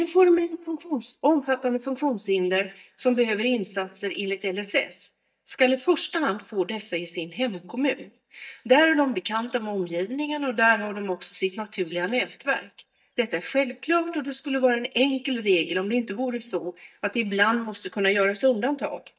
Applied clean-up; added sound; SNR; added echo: neural mask model DeepFilterNet 3.